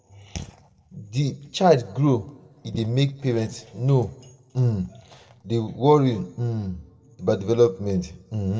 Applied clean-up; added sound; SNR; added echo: none; none; none; reverberation time 1.1 s.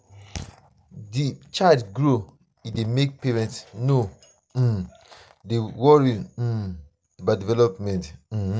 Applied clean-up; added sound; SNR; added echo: none; none; none; none.